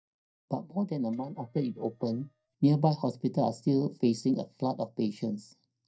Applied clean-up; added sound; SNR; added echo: neural mask model DeepFilterNet 3.